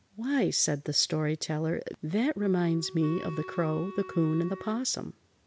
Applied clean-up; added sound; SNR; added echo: none; Wind instrument, woodwind instrument; 15 dB; none.